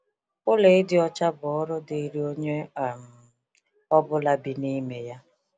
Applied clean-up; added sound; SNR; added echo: none; none; none; none.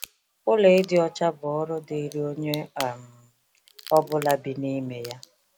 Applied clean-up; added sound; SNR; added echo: none; Crack / Crackle; 19 dB; none.